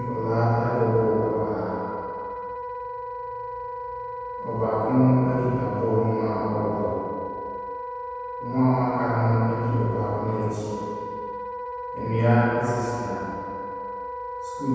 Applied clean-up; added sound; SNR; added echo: none; Wind instrument, woodwind instrument; 8 dB; reverberation time 2.1 s.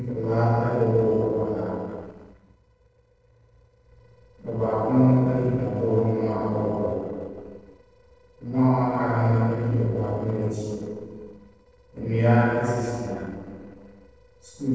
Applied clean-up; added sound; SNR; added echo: neural separator model SepFormer DNS4.